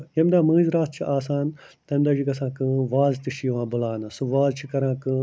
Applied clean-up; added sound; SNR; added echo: none; none; none; none.